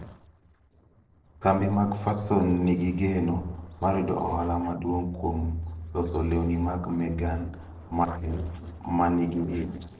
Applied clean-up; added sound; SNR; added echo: neural separator model SepFormer DNS4.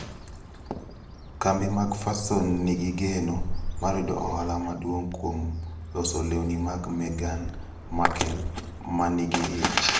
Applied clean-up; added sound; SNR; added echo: none; Bird; 10 dB; reverberation time 0.6 s.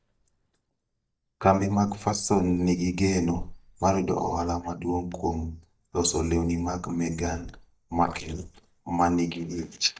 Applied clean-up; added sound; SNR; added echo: neural mask model DeepFilterNet 3.